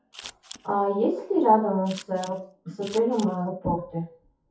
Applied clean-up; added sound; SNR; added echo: classical method WPE with log-MMSE.